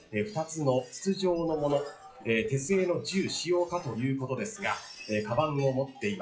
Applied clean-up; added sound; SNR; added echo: classical method WPE with log-MMSE.